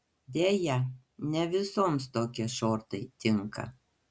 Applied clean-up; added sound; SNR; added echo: none; none; none; none.